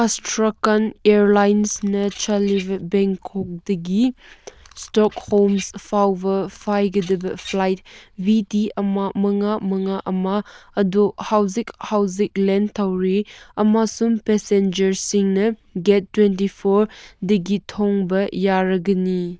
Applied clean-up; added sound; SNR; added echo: neural diffusion model UNIVERSE++.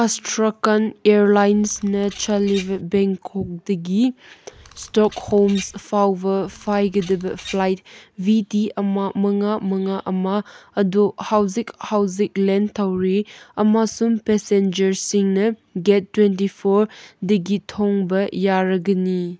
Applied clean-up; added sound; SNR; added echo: none; Bird vocalization, bird call, bird song; 20 dB; none.